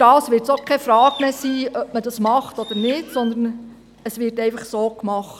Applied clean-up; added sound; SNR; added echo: none; Bird; 18 dB; none.